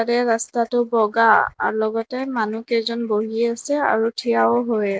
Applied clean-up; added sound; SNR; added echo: none; none; none; none.